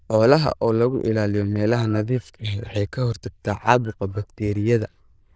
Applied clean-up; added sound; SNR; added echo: neural diffusion model UNIVERSE++.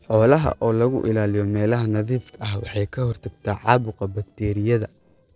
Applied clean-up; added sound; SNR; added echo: neural separator model SepFormer DNS4.